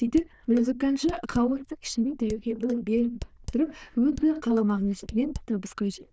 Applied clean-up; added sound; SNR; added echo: neural diffusion model UNIVERSE++.